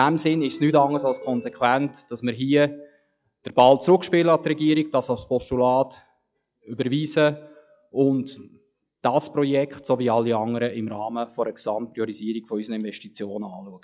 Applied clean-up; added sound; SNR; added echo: classical method log-MMSE.